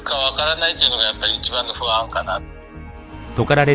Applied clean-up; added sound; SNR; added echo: none; none; none; none.